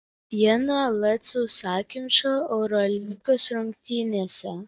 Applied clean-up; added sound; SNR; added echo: neural mask model DeepFilterNet 3.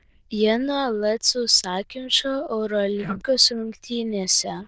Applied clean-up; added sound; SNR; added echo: neural diffusion model UNIVERSE++.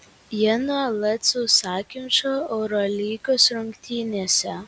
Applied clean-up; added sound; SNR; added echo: none; none; none; none.